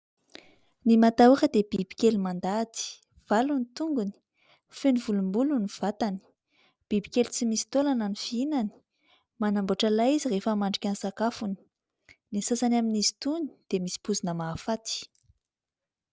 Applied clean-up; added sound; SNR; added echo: none; none; none; none.